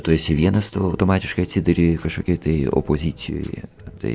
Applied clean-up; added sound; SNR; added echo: neural mask model Resemble Enhance denoiser.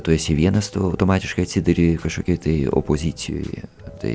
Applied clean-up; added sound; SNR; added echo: none; none; none; none.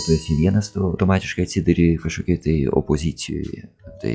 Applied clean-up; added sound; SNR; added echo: classical method log-MMSE.